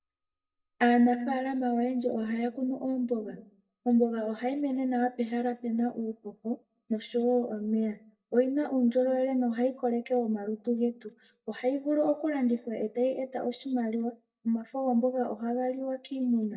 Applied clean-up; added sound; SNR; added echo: neural mask model DeepFilterNet 3.